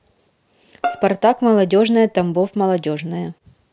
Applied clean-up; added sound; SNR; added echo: none; Bowed string instrument; 13 dB; none.